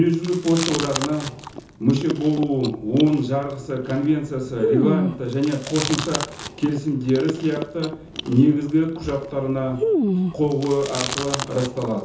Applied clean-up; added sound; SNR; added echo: none; Chewing, mastication; 6 dB; reverberation time 0.6 s.